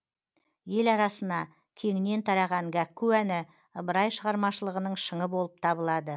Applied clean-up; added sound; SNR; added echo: none; none; none; none.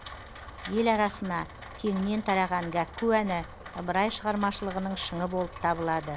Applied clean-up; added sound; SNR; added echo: none; Rain; 13 dB; none.